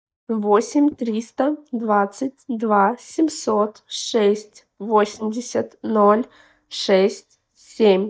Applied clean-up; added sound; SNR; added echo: neural mask model DeepFilterNet 3.